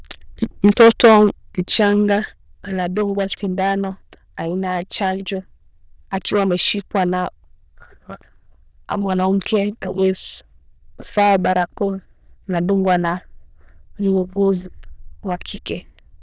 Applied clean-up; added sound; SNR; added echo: neural diffusion model UNIVERSE++.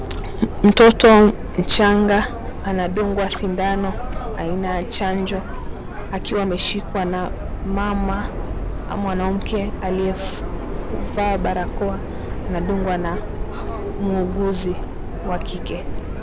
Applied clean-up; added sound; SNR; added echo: none; Subway, metro, underground; 5 dB; none.